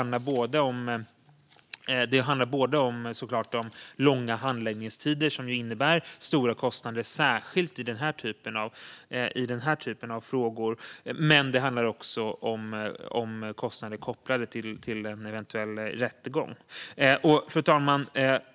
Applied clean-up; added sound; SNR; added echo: none; none; none; none.